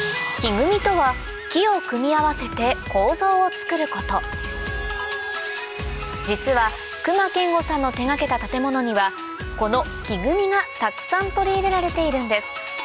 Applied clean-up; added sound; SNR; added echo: none; none; none; none.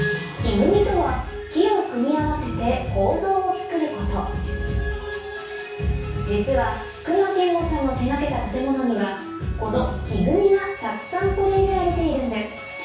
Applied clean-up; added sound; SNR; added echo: none; none; none; reverberation time 0.6 s.